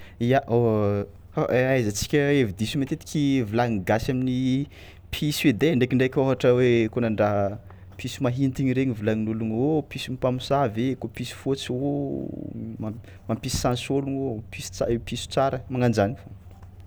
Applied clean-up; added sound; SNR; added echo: none; none; none; none.